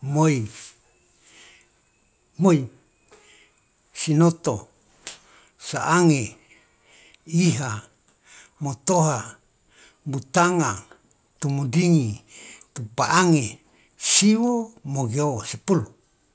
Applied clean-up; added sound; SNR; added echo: none; none; none; none.